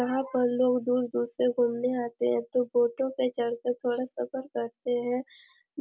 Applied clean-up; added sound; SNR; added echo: none; none; none; none.